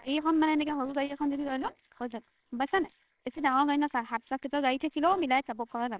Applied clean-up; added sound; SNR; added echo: neural separator model SepFormer WHAMR!.